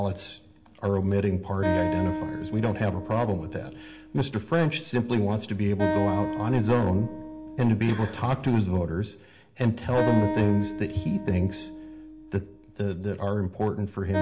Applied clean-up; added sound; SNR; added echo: none; Acoustic guitar; 8 dB; reverberation time 0.3 s.